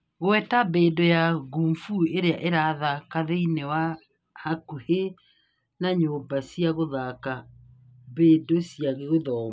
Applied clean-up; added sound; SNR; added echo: none; none; none; none.